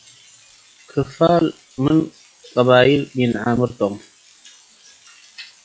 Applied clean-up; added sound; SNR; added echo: classical method log-MMSE.